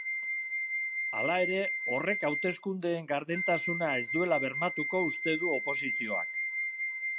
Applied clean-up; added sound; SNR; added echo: none; Wind instrument, woodwind instrument; 1 dB; none.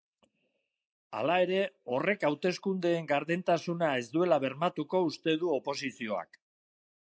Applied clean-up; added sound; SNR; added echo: neural mask model Resemble Enhance denoiser.